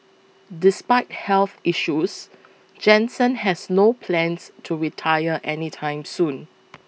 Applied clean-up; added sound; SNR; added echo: none; none; none; none.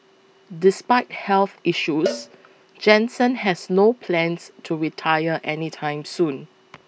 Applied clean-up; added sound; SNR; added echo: none; Cowbell; 14 dB; none.